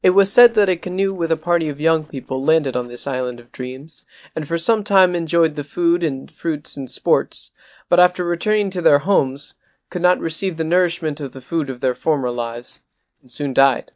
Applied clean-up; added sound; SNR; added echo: neural mask model DeepFilterNet 3.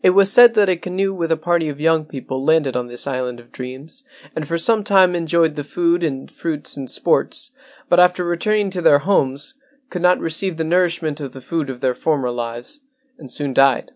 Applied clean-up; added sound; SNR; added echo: none; none; none; none.